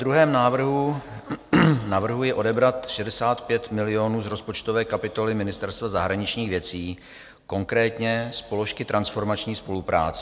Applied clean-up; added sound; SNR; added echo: none; none; none; none.